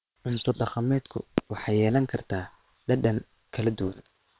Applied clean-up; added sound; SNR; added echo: neural separator model SepFormer WHAM!.